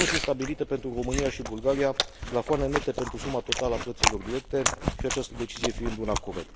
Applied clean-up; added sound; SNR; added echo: none; Chewing, mastication; 2 dB; none.